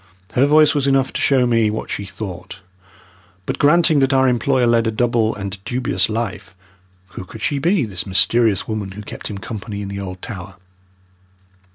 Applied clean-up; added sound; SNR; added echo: none; none; none; none.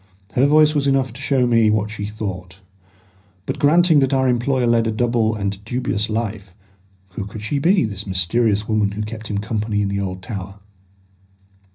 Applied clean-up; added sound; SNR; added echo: none; none; none; reverberation time 0.5 s.